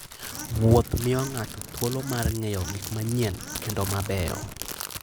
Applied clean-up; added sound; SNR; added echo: none; Bird / Fowl + Crackle; 10 dB; none.